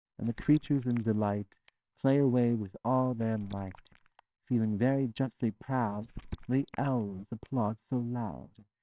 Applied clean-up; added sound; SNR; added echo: neural separator model SepFormer WHAMR!.